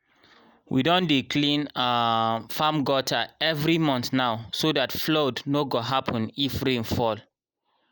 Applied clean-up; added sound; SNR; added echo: neural mask model Resemble Enhance denoiser.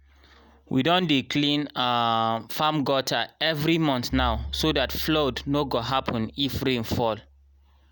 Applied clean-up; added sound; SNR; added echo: none; Bowed string instrument; 16 dB; none.